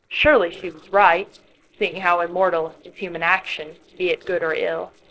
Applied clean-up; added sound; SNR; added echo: neural separator model SepFormer DNS4.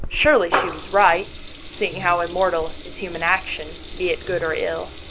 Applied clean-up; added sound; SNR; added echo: none; Water tap, faucet / Liquid; 8 dB; none.